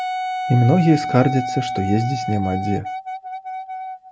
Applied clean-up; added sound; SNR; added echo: none; Wind instrument, woodwind instrument; 6 dB; none.